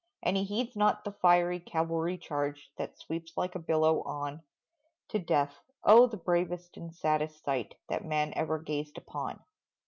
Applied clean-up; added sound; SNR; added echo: none; none; none; none.